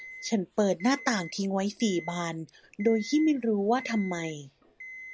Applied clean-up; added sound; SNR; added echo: none; Alarm; 17 dB; none.